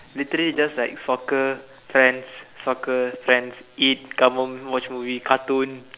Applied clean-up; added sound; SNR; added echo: none; none; none; none.